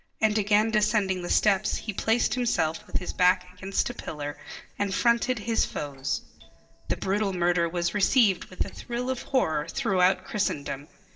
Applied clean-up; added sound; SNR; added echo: neural separator model SepFormer DNS4.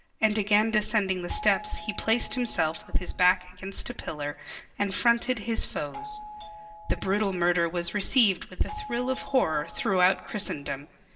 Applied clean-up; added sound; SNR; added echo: none; Doorbell; 16 dB; reverberation time 1.5 s.